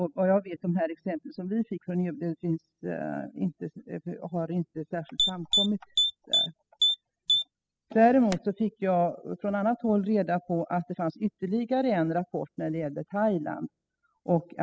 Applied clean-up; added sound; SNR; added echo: classical method spectral subtraction.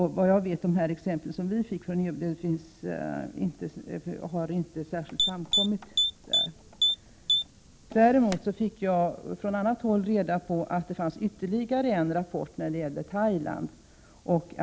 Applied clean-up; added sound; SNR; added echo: none; Typing; 1 dB; none.